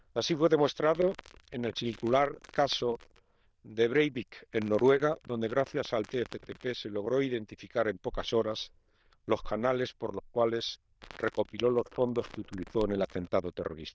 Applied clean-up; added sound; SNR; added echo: neural diffusion model UNIVERSE++.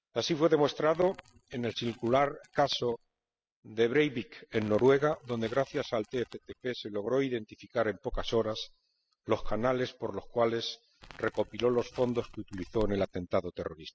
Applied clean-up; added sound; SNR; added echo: classical method spectral subtraction.